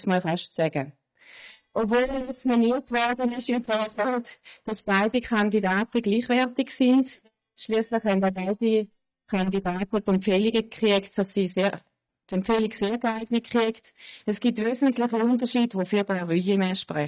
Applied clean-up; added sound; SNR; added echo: neural mask model DeepFilterNet 3.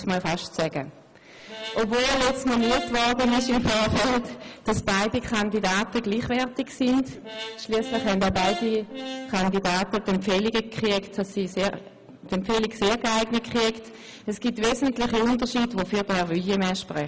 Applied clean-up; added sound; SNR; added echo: none; Brass instrument; 11 dB; none.